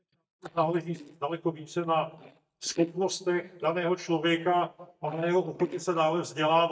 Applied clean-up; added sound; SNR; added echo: neural mask model DeepFilterNet 3.